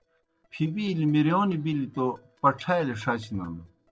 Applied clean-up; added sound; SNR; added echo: neural separator model SepFormer DNS4.